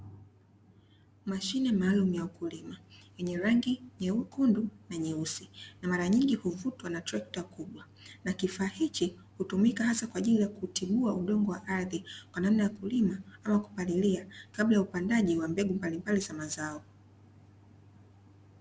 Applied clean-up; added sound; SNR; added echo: none; none; none; none.